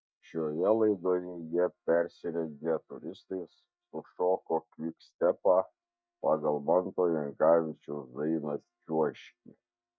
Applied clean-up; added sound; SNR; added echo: neural mask model DeepFilterNet 3.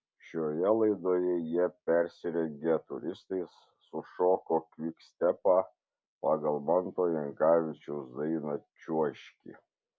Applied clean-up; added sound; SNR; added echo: none; none; none; none.